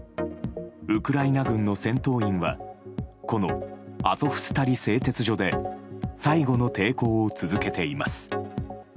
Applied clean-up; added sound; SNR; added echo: none; none; none; none.